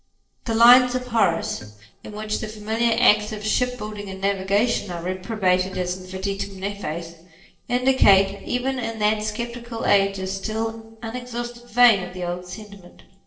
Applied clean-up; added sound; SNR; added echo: neural separator model SepFormer DNS4.